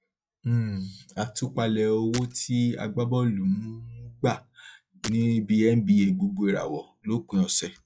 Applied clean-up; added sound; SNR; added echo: classical method log-MMSE.